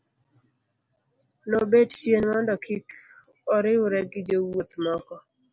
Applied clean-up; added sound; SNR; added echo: none; none; none; none.